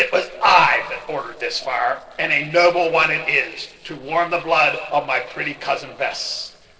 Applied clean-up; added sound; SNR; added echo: neural separator model SepFormer DNS4.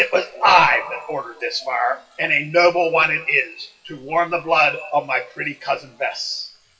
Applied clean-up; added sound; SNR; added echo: classical method WPE with log-MMSE.